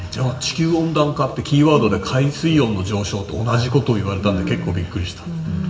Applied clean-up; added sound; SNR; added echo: none; none; none; reverberation time 1.7 s.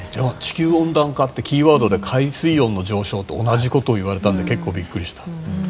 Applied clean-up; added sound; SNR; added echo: none; none; none; none.